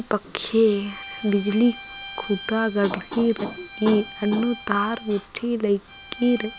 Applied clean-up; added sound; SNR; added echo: none; Bowed string instrument; 16 dB; none.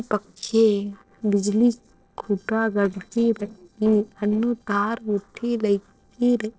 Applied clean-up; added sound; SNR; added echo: neural separator model SepFormer DNS4.